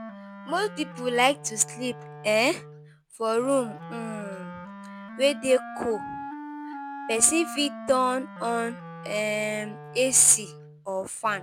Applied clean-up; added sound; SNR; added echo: none; Wind instrument, woodwind instrument; 13 dB; none.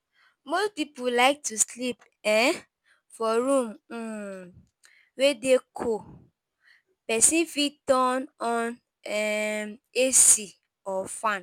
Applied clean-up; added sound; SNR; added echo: none; none; none; none.